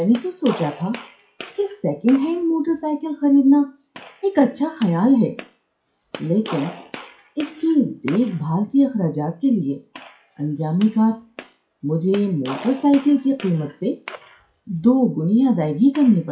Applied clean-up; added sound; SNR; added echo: classical method WPE with log-MMSE.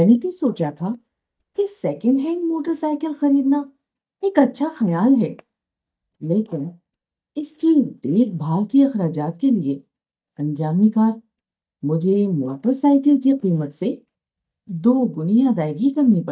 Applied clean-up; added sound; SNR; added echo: neural mask model DeepFilterNet 3.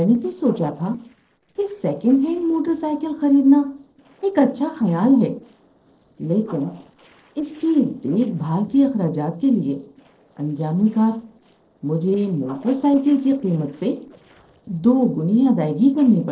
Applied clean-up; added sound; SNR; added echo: neural separator model SepFormer DNS4.